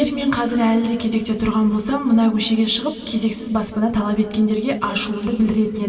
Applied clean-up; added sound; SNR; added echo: none; none; none; reverberation time 2.6 s.